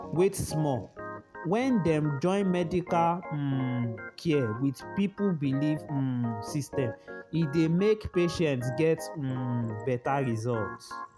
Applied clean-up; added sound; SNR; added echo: none; Organ; 12 dB; none.